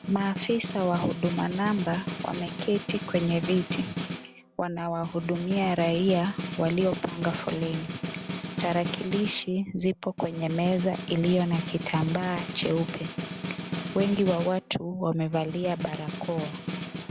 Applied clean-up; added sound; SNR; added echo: none; Snare drum; 7 dB; none.